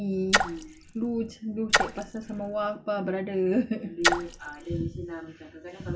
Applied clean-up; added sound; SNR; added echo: none; Splash, splatter; -1 dB; reverberation time 0.1 s.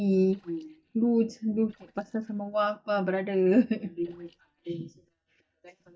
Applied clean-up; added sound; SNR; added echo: neural mask model DeepFilterNet 3.